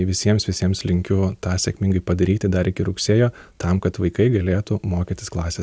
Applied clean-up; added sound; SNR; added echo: none; none; none; none.